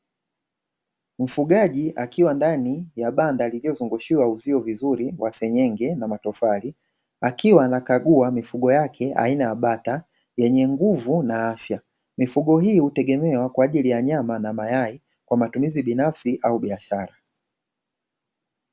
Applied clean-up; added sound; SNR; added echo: none; none; none; none.